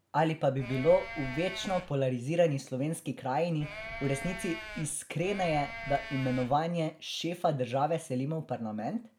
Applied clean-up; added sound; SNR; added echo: none; Livestock, farm animals, working animals; 10 dB; none.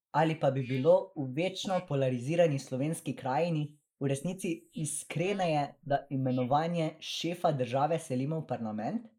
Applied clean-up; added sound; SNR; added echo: neural mask model Resemble Enhance denoiser.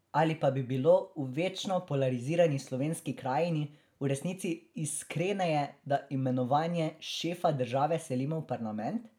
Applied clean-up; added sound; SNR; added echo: none; none; none; none.